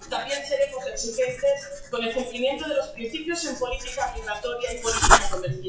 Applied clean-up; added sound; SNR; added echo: classical method WPE with log-MMSE.